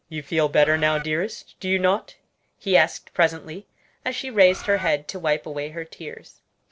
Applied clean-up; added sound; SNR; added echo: none; Bird; 11 dB; none.